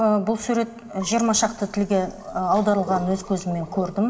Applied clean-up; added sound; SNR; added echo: none; Sink (filling or washing); 18 dB; reverberation time 2.7 s.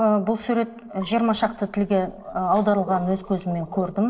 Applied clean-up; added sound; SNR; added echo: neural separator model SepFormer DNS4.